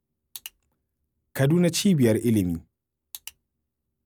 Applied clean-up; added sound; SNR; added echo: none; none; none; none.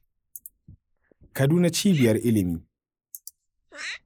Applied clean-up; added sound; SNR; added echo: neural mask model Resemble Enhance denoiser.